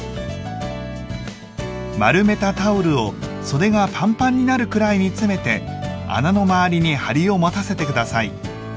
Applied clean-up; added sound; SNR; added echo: none; none; none; none.